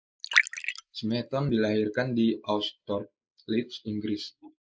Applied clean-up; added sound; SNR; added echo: neural mask model Resemble Enhance denoiser.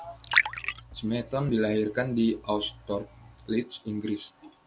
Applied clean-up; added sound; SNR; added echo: none; Liquid; 4 dB; none.